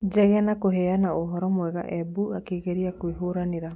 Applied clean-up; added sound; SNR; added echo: none; none; none; none.